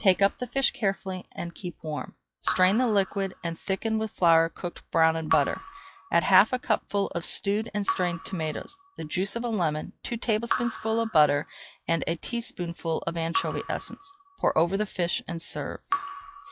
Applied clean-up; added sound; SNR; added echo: classical method log-MMSE.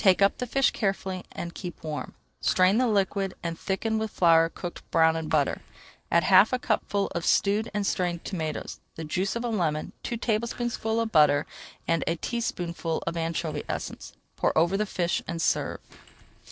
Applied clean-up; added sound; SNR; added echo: neural separator model SepFormer DNS4.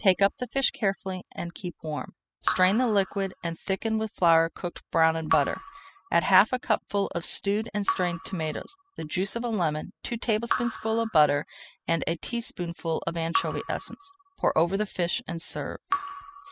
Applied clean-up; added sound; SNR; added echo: classical method spectral subtraction.